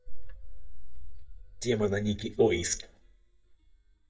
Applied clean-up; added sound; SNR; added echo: neural mask model DeepFilterNet 3.